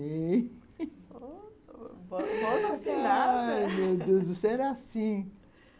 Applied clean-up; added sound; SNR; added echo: none; none; none; none.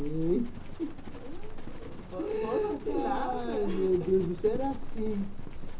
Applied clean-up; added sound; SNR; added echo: none; Livestock, farm animals, working animals; 3 dB; reverberation time 0.2 s.